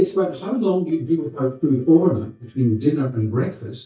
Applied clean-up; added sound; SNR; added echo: neural mask model DeepFilterNet 3.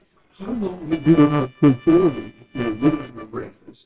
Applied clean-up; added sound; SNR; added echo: neural separator model SepFormer WHAMR!.